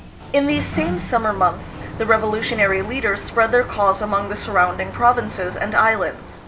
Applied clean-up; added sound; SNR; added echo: none; Sliding door; 12 dB; none.